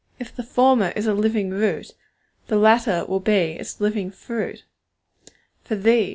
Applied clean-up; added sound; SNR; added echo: none; none; none; none.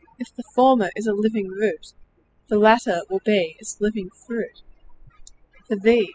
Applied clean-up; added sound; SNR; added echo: classical method spectral subtraction.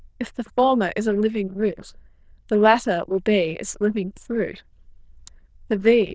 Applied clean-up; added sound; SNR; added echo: neural diffusion model UNIVERSE++.